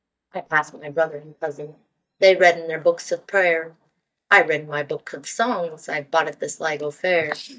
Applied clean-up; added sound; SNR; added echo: neural mask model DeepFilterNet 3.